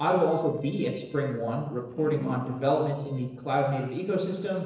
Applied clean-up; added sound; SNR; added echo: neural separator model SepFormer DNS4.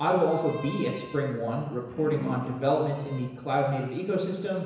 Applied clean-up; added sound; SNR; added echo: none; Bowed string instrument; 12 dB; reverberation time 1.0 s.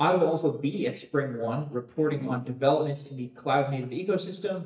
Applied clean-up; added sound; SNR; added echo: neural mask model DeepFilterNet 3.